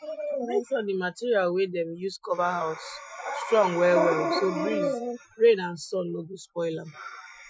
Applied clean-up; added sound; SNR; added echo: classical method Wiener filter.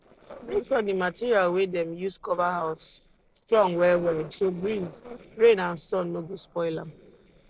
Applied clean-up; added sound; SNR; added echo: neural separator model SepFormer DNS4.